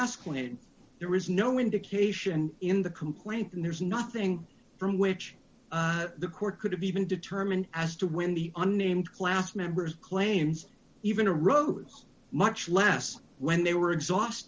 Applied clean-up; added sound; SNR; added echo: none; none; none; none.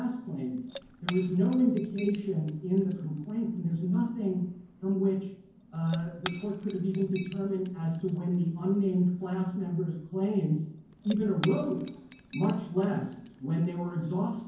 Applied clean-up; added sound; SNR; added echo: none; Shatter / Crushing; 18 dB; reverberation time 0.9 s.